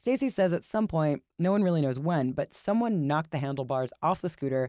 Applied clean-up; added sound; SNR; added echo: none; none; none; none.